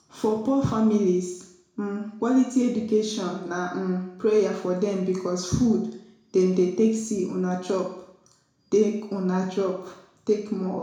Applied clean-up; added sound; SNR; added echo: none; none; none; reverberation time 0.6 s.